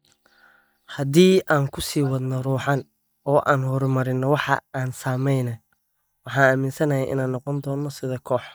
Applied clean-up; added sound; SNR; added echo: neural mask model DeepFilterNet 3.